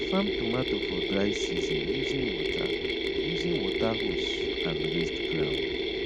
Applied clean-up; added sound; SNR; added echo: none; Mechanisms; -5 dB; none.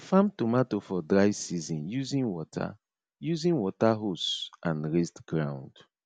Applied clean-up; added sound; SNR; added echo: none; none; none; none.